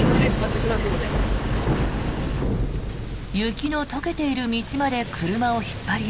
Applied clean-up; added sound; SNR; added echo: none; Bicycle; -1 dB; none.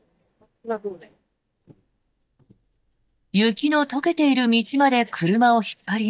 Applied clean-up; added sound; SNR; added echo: neural mask model DeepFilterNet 3.